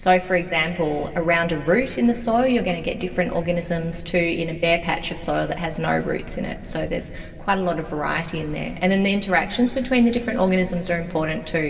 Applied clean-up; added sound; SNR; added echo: none; none; none; reverberation time 2.4 s.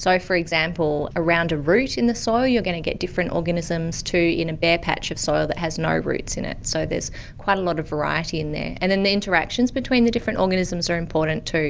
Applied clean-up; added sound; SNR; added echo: none; none; none; none.